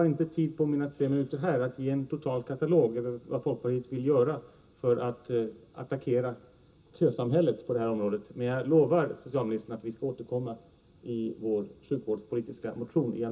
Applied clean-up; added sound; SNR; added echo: none; none; none; reverberation time 0.2 s.